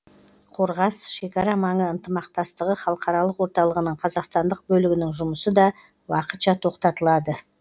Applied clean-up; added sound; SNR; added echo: none; none; none; none.